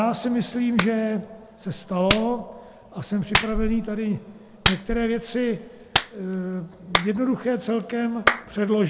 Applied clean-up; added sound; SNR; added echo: none; Clapping; 4 dB; none.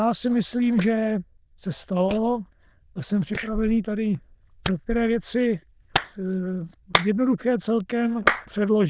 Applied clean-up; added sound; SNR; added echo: neural diffusion model UNIVERSE++.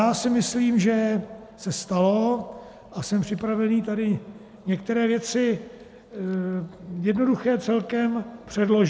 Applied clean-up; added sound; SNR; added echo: none; none; none; none.